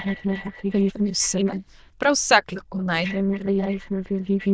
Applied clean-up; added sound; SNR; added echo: neural diffusion model UNIVERSE++.